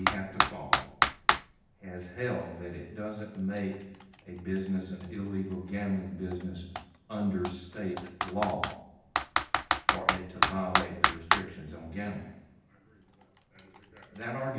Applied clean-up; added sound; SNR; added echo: none; Computer keyboard; -3 dB; reverberation time 0.9 s.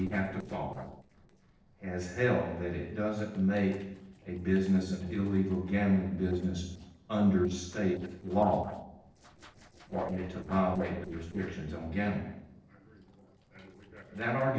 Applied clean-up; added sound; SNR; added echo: neural separator model SepFormer DNS4.